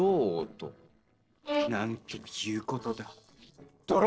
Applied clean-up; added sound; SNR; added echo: neural separator model SepFormer DNS4.